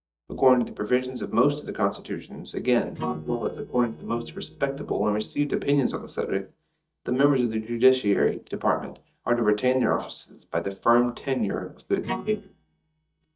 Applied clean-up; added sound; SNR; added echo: neural mask model DeepFilterNet 3.